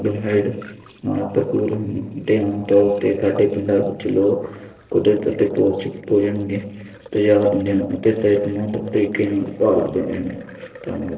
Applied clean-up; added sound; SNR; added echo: neural separator model SepFormer DNS4.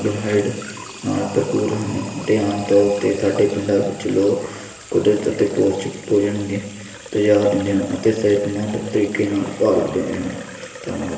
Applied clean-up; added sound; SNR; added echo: none; Sink (filling or washing) / Water tap, faucet; 17 dB; reverberation time 1.3 s.